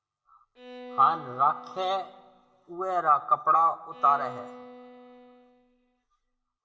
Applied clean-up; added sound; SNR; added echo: none; Bowed string instrument; 19 dB; reverberation time 1.1 s.